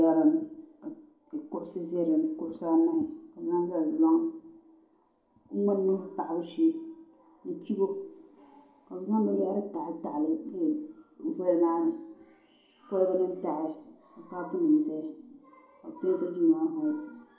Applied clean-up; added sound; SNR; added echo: none; none; none; reverberation time 0.4 s.